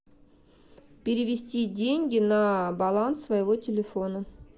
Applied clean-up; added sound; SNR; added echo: none; none; none; none.